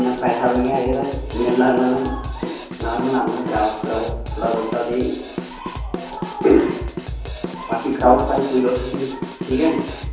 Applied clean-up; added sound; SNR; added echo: none; Drum kit; 8 dB; reverberation time 2.2 s.